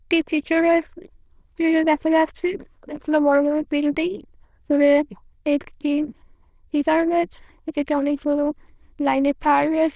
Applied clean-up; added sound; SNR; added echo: neural diffusion model UNIVERSE++.